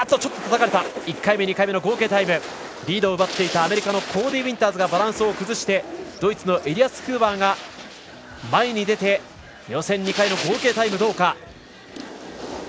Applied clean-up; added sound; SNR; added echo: none; none; none; none.